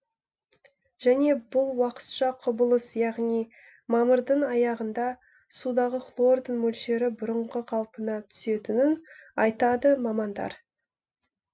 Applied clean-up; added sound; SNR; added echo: none; none; none; none.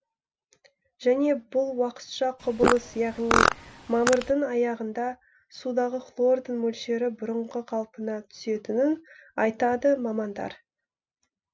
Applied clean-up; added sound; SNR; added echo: none; Fart; -1 dB; none.